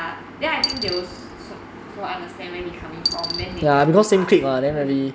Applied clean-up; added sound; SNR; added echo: none; Coin (dropping); 10 dB; none.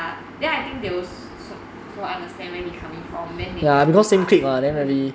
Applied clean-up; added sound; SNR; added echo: none; none; none; none.